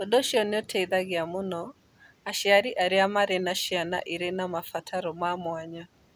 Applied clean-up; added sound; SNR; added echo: none; none; none; none.